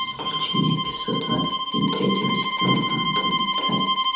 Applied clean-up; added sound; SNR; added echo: none; Bowed string instrument; -2 dB; reverberation time 1.0 s.